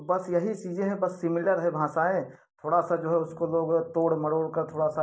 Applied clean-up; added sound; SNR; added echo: none; none; none; none.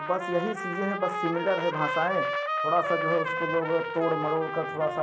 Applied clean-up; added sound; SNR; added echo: none; Trumpet; 2 dB; none.